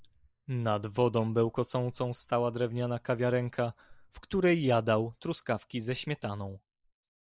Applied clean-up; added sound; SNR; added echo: neural mask model Resemble Enhance denoiser.